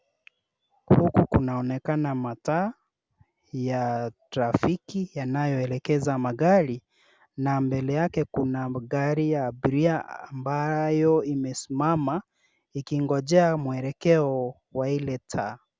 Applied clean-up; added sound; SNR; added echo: none; none; none; none.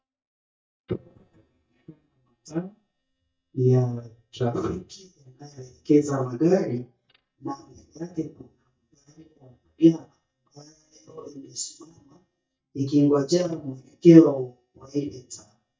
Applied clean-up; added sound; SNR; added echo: neural mask model DeepFilterNet 3.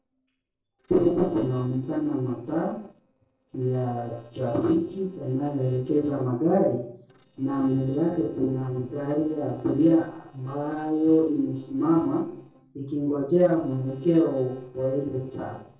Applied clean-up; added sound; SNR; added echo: neural separator model SepFormer DNS4.